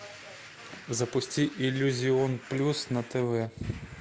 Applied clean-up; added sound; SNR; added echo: none; Domestic sounds, home sounds; 19 dB; none.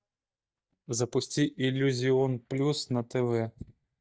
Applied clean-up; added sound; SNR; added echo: neural mask model DeepFilterNet 3.